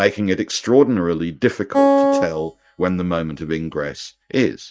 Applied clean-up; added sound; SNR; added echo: neural mask model DeepFilterNet 3.